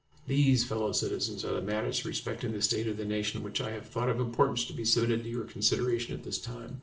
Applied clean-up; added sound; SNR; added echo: neural separator model SepFormer DNS4.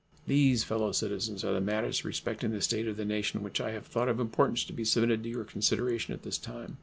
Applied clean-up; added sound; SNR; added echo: none; none; none; none.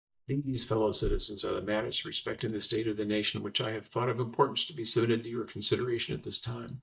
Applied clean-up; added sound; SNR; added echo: neural mask model DeepFilterNet 3.